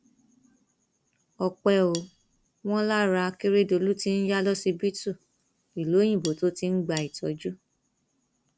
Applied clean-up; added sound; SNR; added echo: none; Cutlery, silverware; 16 dB; none.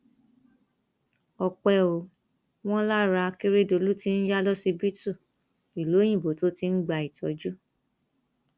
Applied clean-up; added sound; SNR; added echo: none; none; none; none.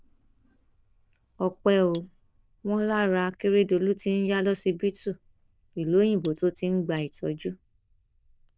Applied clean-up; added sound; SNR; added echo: neural diffusion model UNIVERSE++.